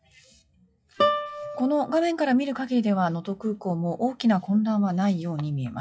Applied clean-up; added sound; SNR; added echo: classical method WPE with log-MMSE.